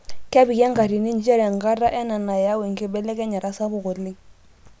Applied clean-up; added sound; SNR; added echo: none; Percussion; 18 dB; none.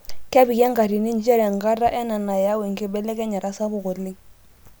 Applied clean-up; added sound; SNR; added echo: none; none; none; none.